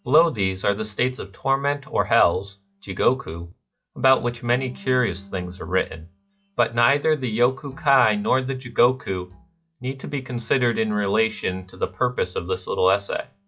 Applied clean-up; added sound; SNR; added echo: classical method log-MMSE.